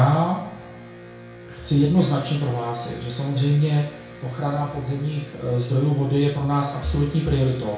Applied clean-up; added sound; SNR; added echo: none; Electric guitar; 18 dB; reverberation time 0.5 s.